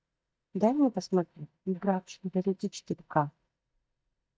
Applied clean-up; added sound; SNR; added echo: neural mask model DeepFilterNet 3.